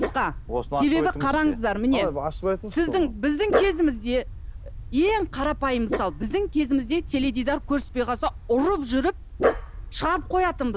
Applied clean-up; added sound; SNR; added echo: none; Dog; 7 dB; none.